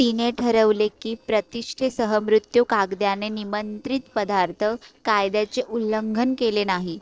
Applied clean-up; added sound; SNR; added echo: neural separator model SepFormer DNS4.